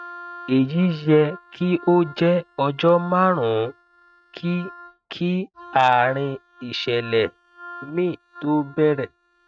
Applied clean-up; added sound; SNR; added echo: neural mask model RNNoise.